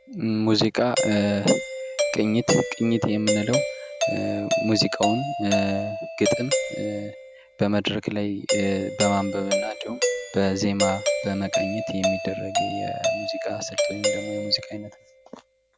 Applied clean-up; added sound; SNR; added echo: none; Doorbell; 2 dB; none.